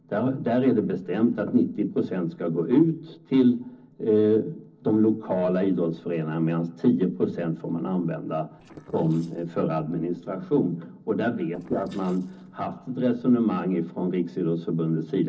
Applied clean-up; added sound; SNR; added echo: neural separator model SepFormer DNS4.